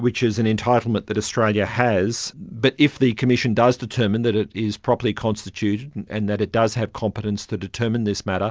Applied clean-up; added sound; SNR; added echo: none; none; none; none.